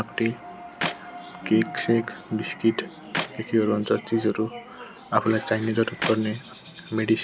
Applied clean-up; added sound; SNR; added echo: none; Clapping; 9 dB; none.